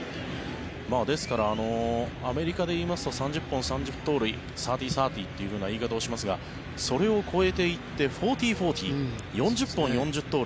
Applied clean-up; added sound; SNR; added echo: none; none; none; none.